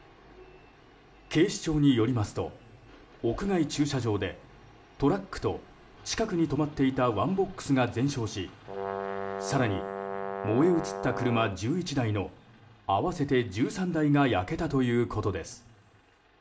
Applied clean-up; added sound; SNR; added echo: none; Brass instrument; 7 dB; reverberation time 0.5 s.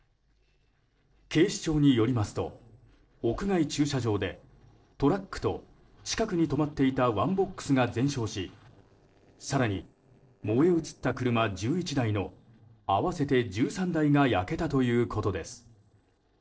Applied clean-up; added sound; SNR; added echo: neural separator model SepFormer DNS4.